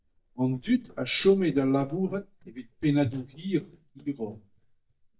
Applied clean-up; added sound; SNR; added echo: neural mask model DeepFilterNet 3.